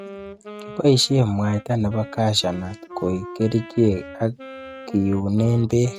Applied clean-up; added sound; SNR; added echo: neural mask model RNNoise.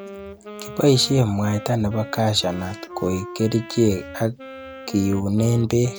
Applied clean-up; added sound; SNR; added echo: none; Wind instrument, woodwind instrument; 16 dB; none.